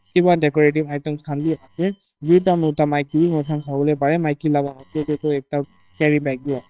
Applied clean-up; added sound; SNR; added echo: neural separator model SepFormer WHAMR!.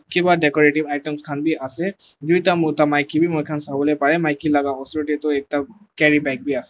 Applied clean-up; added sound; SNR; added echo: none; none; none; none.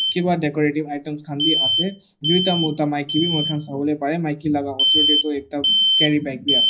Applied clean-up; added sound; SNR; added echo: none; Alarm; -1 dB; reverberation time 0.5 s.